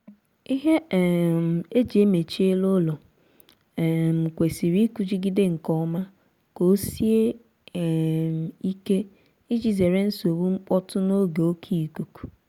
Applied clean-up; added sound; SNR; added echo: none; none; none; none.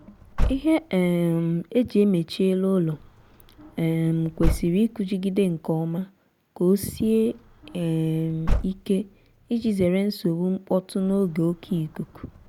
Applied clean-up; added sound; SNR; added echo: none; Slam / Car; 8 dB; none.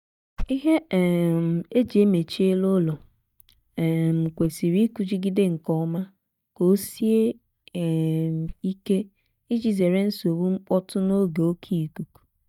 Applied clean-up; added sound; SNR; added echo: neural mask model DeepFilterNet 3.